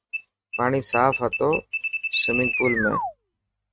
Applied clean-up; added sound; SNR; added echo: neural mask model RNNoise.